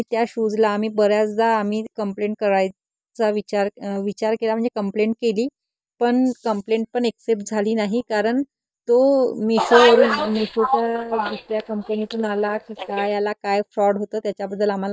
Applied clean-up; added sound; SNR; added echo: neural mask model DeepFilterNet 3.